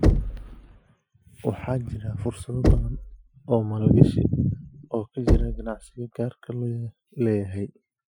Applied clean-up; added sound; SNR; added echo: classical method Wiener filter.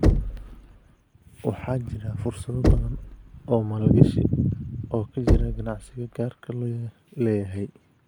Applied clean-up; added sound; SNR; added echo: none; Knock; 2 dB; none.